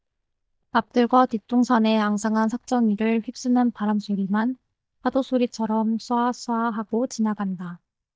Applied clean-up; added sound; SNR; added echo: neural mask model DeepFilterNet 3.